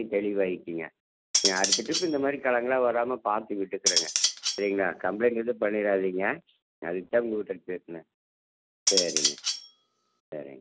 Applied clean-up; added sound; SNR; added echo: none; Cutlery, silverware; -1 dB; none.